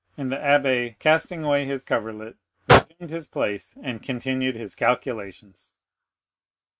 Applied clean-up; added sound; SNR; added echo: neural mask model RNNoise.